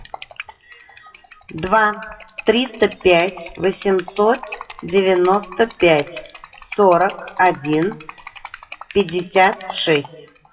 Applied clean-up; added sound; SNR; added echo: classical method WPE with log-MMSE.